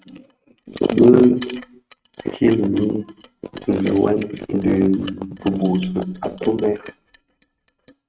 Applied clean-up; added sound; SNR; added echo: neural mask model RNNoise.